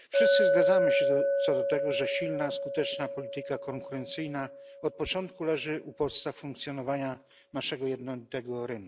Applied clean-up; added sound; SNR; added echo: none; Chink, clink; -3 dB; none.